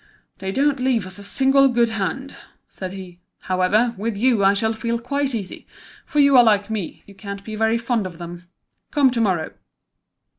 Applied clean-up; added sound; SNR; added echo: none; none; none; none.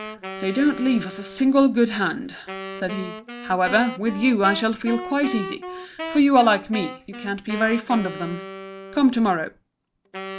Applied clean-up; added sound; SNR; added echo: none; Wind instrument, woodwind instrument; 12 dB; none.